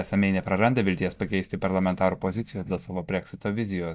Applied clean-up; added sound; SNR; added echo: neural mask model DeepFilterNet 3.